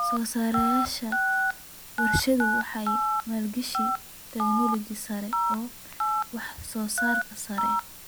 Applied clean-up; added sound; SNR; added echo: none; Telephone; -2 dB; none.